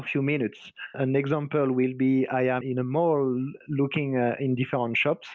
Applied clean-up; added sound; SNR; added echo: none; none; none; none.